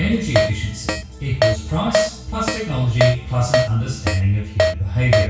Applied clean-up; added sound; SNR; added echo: none; Keyboard (musical); 2 dB; reverberation time 0.6 s.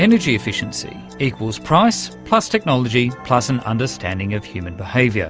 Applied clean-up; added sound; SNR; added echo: none; none; none; none.